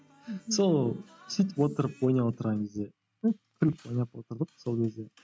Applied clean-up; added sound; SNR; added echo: none; none; none; none.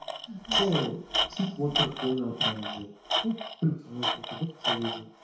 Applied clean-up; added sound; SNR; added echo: none; Tools; 0 dB; reverberation time 0.6 s.